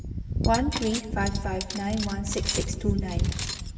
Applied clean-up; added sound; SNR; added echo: none; Cutlery, silverware; -1 dB; reverberation time 1.3 s.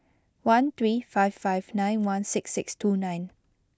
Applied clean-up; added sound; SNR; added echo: none; none; none; none.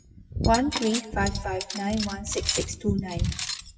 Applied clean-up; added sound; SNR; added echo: classical method WPE with log-MMSE.